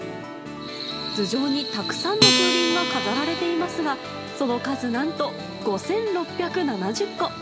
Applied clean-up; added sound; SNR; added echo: none; Acoustic guitar; 3 dB; none.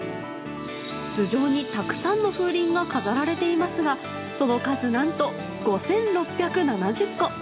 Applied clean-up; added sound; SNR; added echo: none; none; none; none.